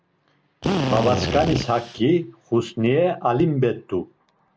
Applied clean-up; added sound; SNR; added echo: none; Drill; 2 dB; none.